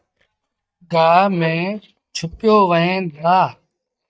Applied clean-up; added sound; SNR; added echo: neural mask model DeepFilterNet 3.